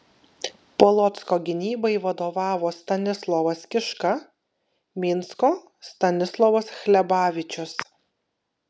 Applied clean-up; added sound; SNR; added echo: none; none; none; none.